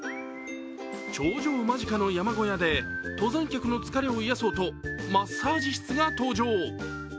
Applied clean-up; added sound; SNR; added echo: none; none; none; none.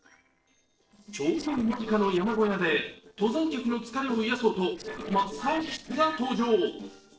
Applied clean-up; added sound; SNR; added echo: neural separator model SepFormer DNS4.